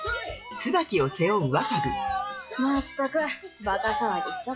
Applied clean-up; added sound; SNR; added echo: classical method log-MMSE.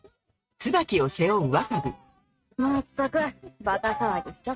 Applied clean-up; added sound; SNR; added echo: neural mask model RNNoise.